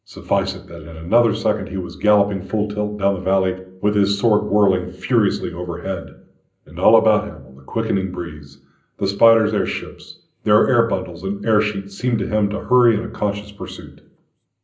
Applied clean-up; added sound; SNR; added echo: none; none; none; reverberation time 0.5 s.